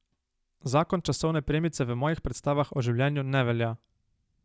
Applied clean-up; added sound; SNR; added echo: none; none; none; none.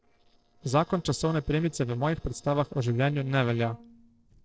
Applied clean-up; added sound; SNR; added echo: neural separator model SepFormer DNS4.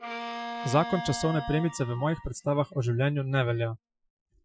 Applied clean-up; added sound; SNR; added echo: classical method Wiener filter.